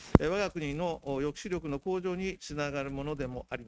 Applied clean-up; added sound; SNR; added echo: neural mask model RNNoise.